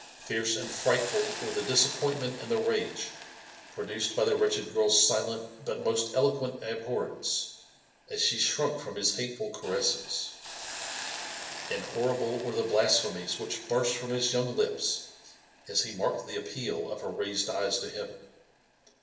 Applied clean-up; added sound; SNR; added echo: none; Hiss; 14 dB; reverberation time 0.9 s.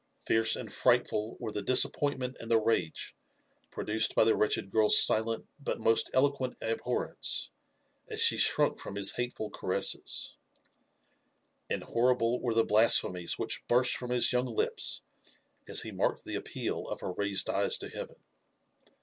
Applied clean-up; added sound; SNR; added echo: none; none; none; none.